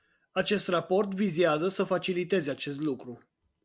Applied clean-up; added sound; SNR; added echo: none; none; none; none.